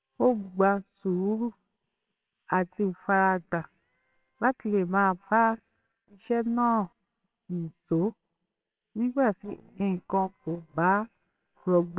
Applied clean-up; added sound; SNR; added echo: neural separator model SepFormer WHAMR!.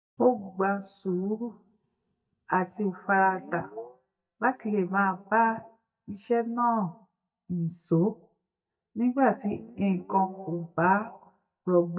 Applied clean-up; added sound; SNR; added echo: neural mask model DeepFilterNet 3.